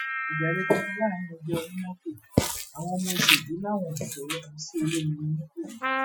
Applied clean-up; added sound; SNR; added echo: classical method Wiener filter.